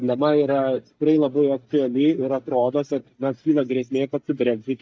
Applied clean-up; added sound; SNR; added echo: neural mask model DeepFilterNet 3.